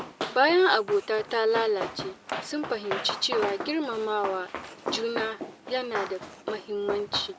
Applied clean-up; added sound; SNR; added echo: none; Run; 8 dB; none.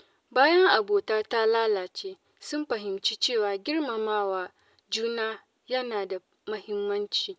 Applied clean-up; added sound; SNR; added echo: none; none; none; none.